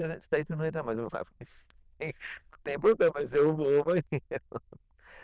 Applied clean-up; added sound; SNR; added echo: neural diffusion model UNIVERSE++.